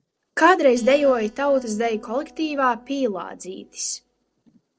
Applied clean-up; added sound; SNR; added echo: neural separator model SepFormer DNS4.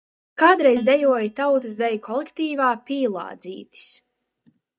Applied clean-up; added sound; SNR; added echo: neural mask model DeepFilterNet 3.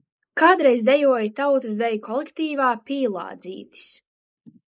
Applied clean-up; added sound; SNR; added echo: neural mask model Resemble Enhance denoiser.